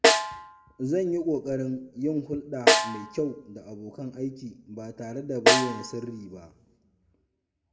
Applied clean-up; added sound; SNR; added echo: none; Snare drum; -5 dB; reverberation time 0.9 s.